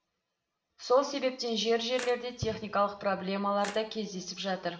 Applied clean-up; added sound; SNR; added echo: none; Splash, splatter; 17 dB; reverberation time 2.0 s.